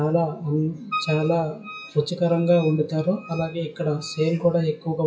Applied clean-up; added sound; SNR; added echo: classical method WPE with log-MMSE.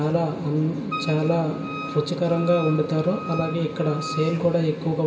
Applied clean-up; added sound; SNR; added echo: none; Wind instrument, woodwind instrument; 14 dB; reverberation time 1.8 s.